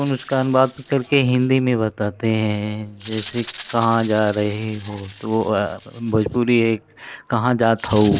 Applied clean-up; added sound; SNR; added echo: none; Rattle (instrument); 11 dB; none.